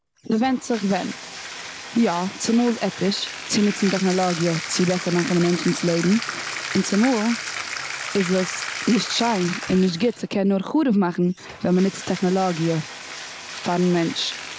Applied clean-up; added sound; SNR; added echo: none; Bathtub (filling or washing); 10 dB; none.